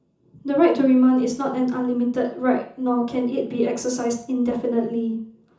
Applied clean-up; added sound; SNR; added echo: none; none; none; reverberation time 0.6 s.